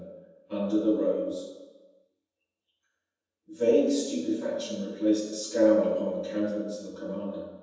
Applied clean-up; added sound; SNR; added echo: none; none; none; reverberation time 1.1 s.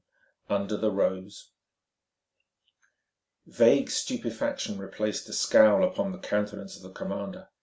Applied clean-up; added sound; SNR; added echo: none; none; none; none.